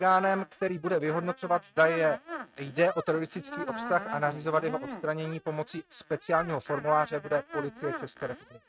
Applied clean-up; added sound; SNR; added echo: neural mask model RNNoise.